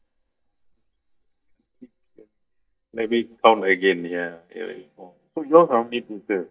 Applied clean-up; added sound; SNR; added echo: neural mask model DeepFilterNet 3.